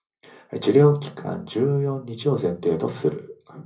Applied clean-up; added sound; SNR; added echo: none; none; none; reverberation time 0.4 s.